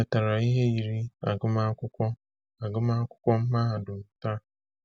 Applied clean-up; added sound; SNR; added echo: none; none; none; none.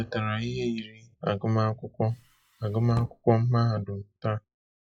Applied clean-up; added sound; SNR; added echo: classical method log-MMSE.